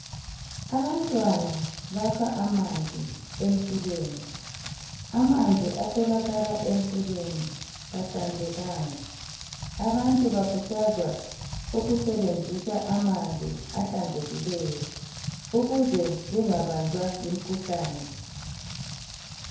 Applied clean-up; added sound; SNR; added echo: none; Rain; 10 dB; reverberation time 0.9 s.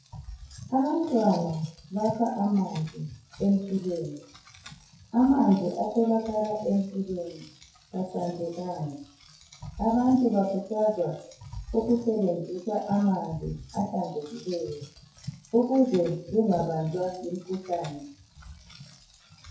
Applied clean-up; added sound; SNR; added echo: classical method WPE with log-MMSE.